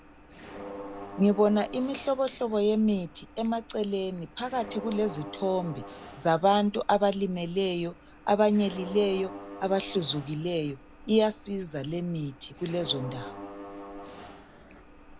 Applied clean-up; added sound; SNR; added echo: none; Mechanisms; 16 dB; none.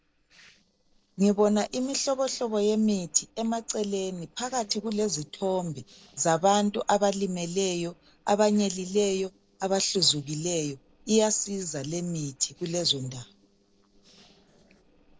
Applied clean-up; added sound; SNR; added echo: neural separator model SepFormer DNS4.